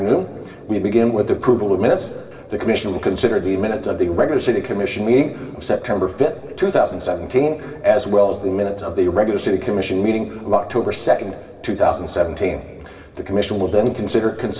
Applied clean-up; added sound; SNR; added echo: none; none; none; reverberation time 2.0 s.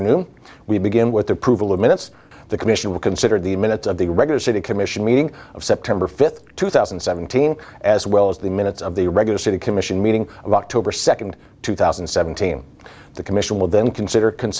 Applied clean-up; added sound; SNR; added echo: none; none; none; none.